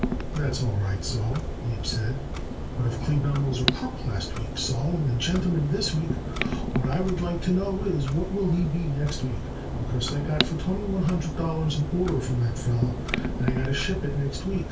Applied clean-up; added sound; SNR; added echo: none; Clock; 3 dB; reverberation time 0.2 s.